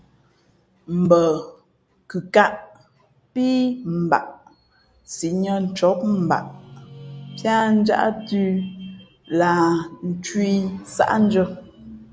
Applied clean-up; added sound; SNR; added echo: none; Guitar; 17 dB; none.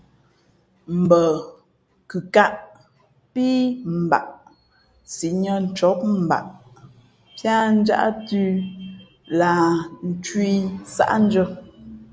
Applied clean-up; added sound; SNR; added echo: none; none; none; none.